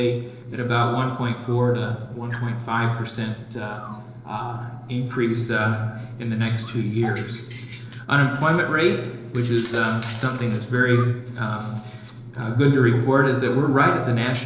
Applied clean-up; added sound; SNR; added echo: neural separator model SepFormer DNS4.